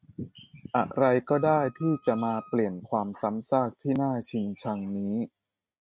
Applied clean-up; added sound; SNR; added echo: neural mask model RNNoise.